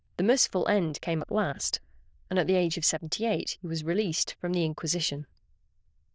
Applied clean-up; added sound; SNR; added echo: neural diffusion model UNIVERSE++.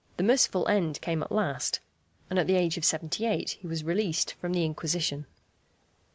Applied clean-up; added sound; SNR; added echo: none; none; none; none.